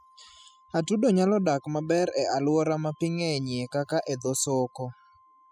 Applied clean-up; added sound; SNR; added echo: classical method spectral subtraction.